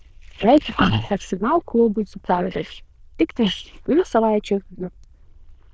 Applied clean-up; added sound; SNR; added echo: neural diffusion model UNIVERSE++.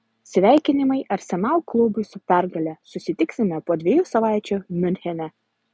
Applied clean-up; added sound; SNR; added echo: none; none; none; none.